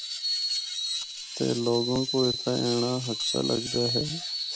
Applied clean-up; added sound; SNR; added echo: none; Screech; 2 dB; none.